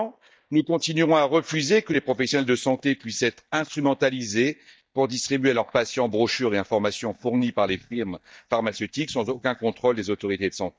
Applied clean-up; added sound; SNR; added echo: neural mask model DeepFilterNet 3.